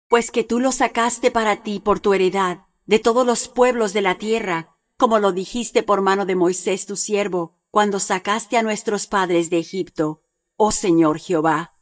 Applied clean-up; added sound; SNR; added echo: neural mask model DeepFilterNet 3.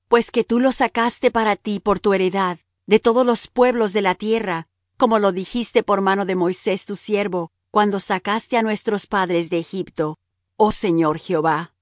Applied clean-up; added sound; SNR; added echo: none; none; none; none.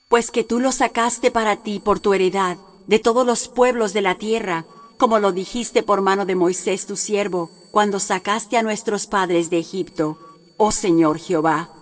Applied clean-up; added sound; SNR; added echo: neural separator model SepFormer DNS4.